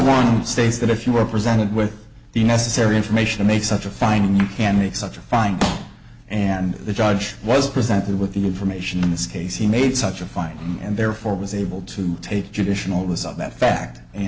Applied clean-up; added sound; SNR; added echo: none; none; none; none.